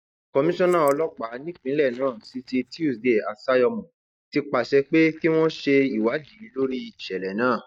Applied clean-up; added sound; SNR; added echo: neural mask model DeepFilterNet 3.